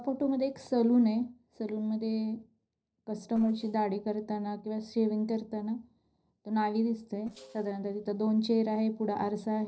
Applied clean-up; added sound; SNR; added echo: neural separator model SepFormer DNS4.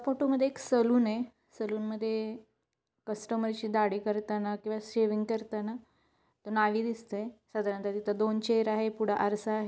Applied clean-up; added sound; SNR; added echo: none; none; none; none.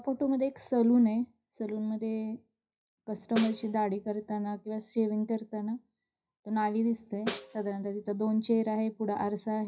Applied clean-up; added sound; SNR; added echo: classical method WPE with log-MMSE.